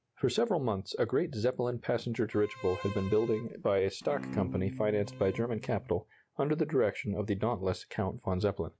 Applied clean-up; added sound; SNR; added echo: none; Bowed string instrument; 12 dB; none.